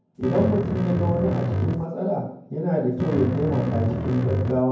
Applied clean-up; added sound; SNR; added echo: none; Bass guitar; 1 dB; reverberation time 0.9 s.